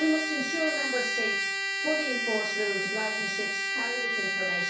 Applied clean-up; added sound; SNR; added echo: none; Trumpet; -3 dB; reverberation time 0.6 s.